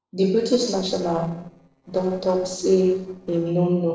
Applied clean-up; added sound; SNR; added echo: neural separator model SepFormer DNS4.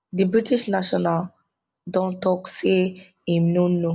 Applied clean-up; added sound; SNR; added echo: none; none; none; none.